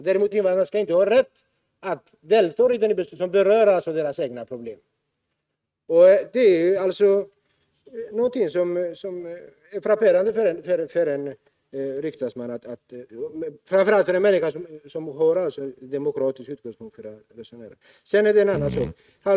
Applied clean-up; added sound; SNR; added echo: neural mask model RNNoise.